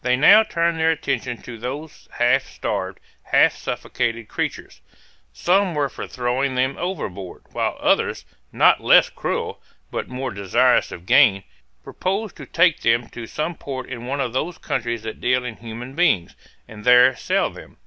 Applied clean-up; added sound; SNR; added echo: none; none; none; none.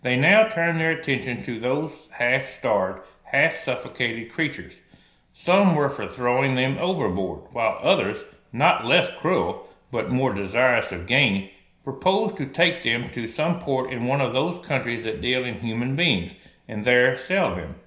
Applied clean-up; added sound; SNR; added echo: none; none; none; reverberation time 0.5 s.